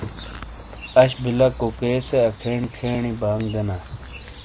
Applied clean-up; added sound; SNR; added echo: none; Chirp, tweet; 13 dB; none.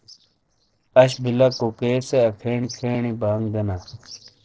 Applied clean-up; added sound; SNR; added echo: neural separator model SepFormer DNS4.